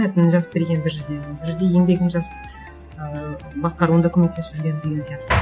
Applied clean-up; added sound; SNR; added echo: none; Wind instrument, woodwind instrument; 20 dB; none.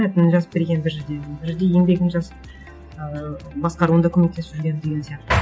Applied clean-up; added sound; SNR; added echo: none; none; none; none.